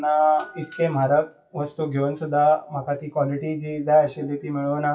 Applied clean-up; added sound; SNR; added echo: classical method WPE with log-MMSE.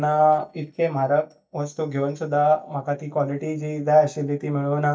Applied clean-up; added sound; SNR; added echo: neural mask model DeepFilterNet 3.